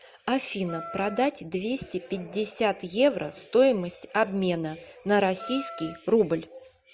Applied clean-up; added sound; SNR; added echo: none; Wind instrument, woodwind instrument; 15 dB; none.